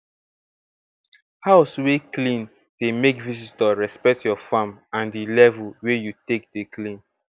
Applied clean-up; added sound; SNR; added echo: none; none; none; none.